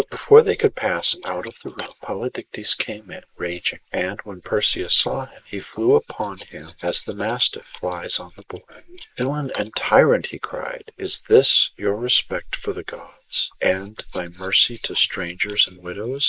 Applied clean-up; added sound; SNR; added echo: neural mask model Resemble Enhance denoiser.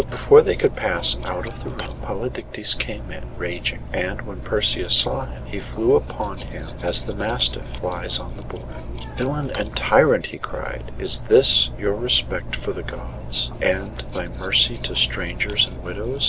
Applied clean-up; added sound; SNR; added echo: none; Cutlery, silverware; 8 dB; none.